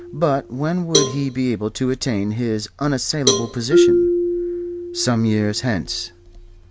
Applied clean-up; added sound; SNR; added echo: none; Cowbell + Marimba, xylophone; 1 dB; none.